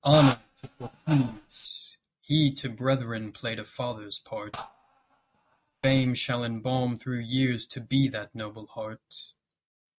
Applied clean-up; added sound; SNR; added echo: neural mask model RNNoise.